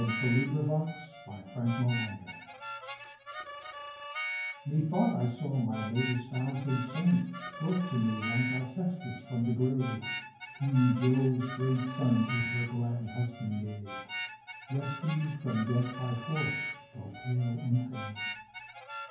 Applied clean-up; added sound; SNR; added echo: none; Harmonica; 9 dB; reverberation time 0.9 s.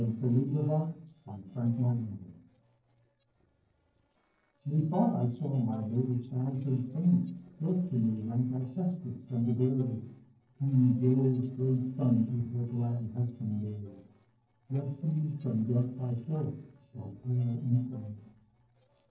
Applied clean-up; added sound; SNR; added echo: neural separator model SepFormer DNS4.